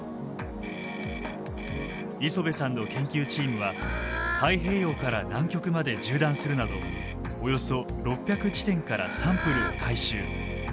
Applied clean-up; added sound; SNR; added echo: none; Motor vehicle (road) + Bird / Fowl; 10 dB; none.